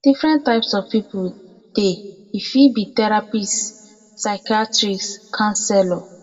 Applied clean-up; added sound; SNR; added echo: none; none; none; reverberation time 1.7 s.